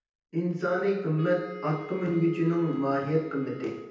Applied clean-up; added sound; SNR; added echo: none; Wind instrument, woodwind instrument; 15 dB; reverberation time 0.9 s.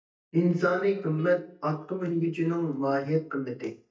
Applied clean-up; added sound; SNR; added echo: neural mask model DeepFilterNet 3.